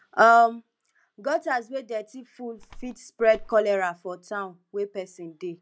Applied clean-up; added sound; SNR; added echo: none; Bird; 17 dB; none.